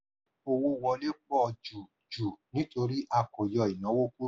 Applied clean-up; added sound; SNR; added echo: none; none; none; none.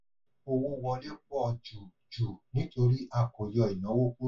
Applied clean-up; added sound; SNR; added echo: none; none; none; reverberation time 0.1 s.